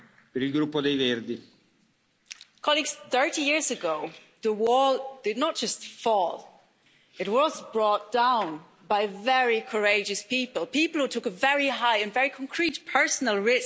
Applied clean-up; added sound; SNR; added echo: none; none; none; none.